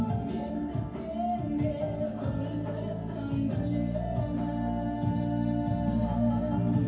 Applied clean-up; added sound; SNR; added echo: none; none; none; reverberation time 0.9 s.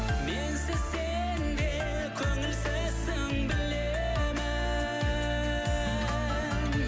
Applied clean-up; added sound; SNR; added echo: none; none; none; none.